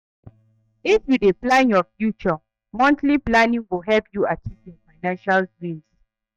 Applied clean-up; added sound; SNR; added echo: neural mask model DeepFilterNet 3.